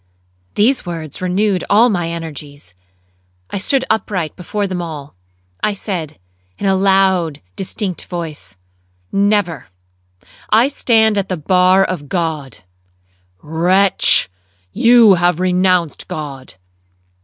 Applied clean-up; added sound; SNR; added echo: none; none; none; none.